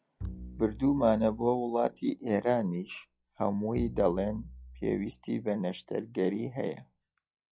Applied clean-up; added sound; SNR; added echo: classical method log-MMSE.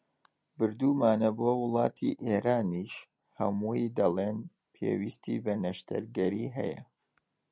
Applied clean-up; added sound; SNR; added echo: none; none; none; none.